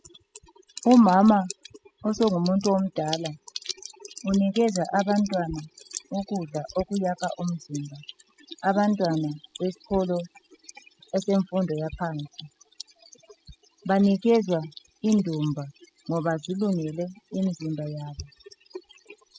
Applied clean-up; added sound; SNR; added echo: classical method spectral subtraction.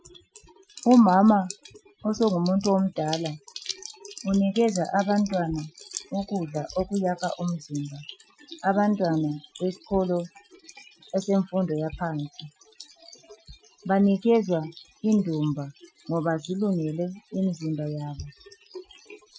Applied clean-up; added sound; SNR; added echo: classical method Wiener filter.